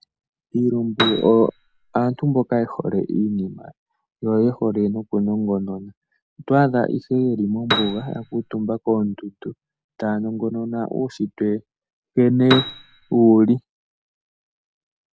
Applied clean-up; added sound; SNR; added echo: none; Piano; 6 dB; none.